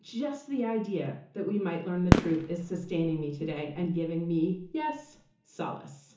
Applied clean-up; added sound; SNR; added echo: none; Fireworks; 0 dB; reverberation time 0.7 s.